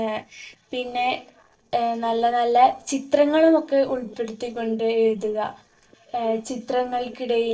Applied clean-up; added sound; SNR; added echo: neural separator model SepFormer DNS4.